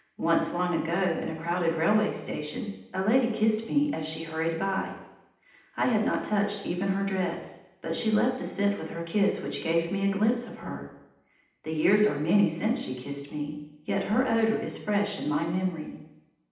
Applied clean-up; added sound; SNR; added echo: none; none; none; reverberation time 0.8 s.